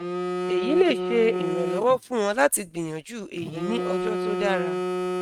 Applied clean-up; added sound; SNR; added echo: neural mask model RNNoise.